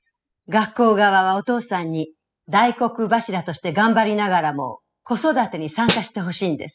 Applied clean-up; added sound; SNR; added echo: classical method spectral subtraction.